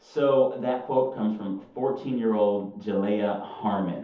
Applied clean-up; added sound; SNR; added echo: none; none; none; reverberation time 0.6 s.